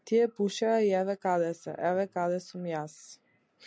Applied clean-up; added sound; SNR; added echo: none; none; none; none.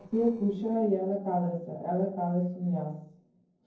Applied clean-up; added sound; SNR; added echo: neural separator model SepFormer DNS4.